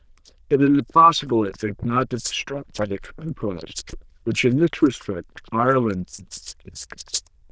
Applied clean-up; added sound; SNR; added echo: neural diffusion model UNIVERSE++.